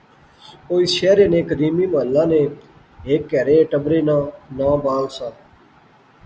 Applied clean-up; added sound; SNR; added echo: none; none; none; none.